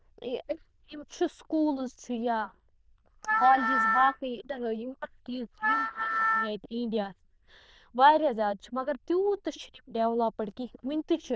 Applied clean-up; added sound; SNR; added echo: neural diffusion model UNIVERSE++.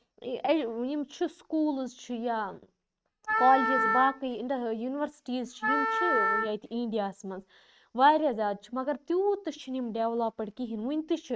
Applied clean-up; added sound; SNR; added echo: neural mask model RNNoise.